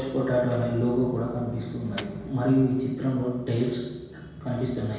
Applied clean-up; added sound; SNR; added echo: none; Microwave oven; 19 dB; reverberation time 1.2 s.